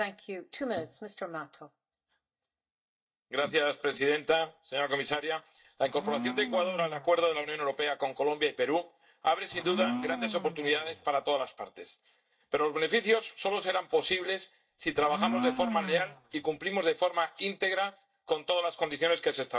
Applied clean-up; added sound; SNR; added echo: neural mask model DeepFilterNet 3.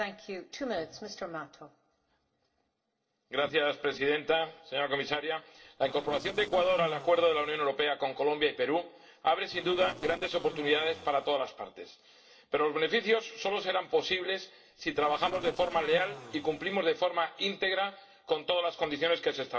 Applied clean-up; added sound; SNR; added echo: neural separator model SepFormer DNS4.